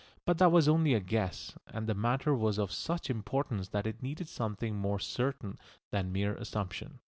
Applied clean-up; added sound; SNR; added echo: none; none; none; none.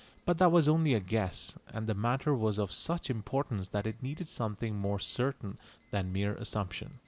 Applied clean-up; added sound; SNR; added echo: none; Alarm; 14 dB; none.